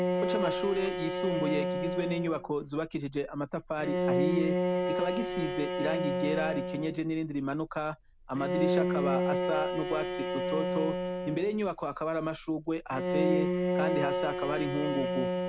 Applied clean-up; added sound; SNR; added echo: none; Bowed string instrument; -1 dB; none.